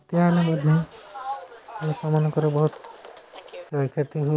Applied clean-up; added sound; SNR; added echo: none; Bus; 13 dB; none.